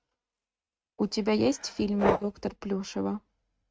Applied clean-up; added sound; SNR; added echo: neural mask model RNNoise.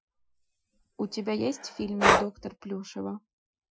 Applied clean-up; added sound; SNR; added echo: classical method Wiener filter.